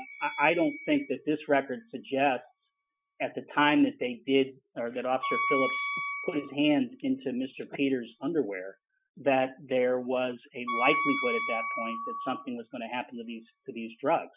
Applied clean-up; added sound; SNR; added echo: classical method Wiener filter.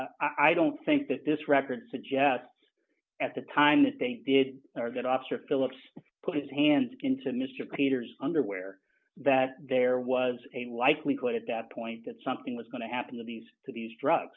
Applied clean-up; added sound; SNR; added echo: none; none; none; none.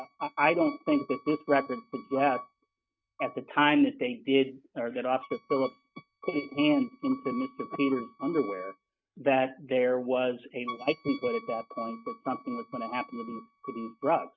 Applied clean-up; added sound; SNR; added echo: neural mask model RNNoise.